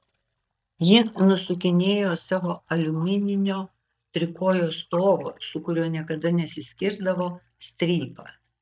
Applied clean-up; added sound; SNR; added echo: neural mask model DeepFilterNet 3.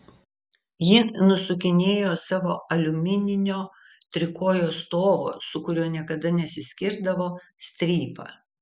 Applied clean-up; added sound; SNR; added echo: none; none; none; none.